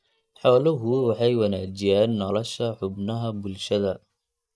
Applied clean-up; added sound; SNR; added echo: neural mask model DeepFilterNet 3.